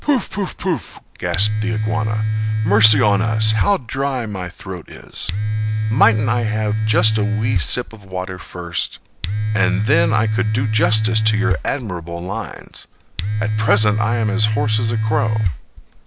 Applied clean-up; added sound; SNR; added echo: none; Domestic sounds, home sounds; -1 dB; none.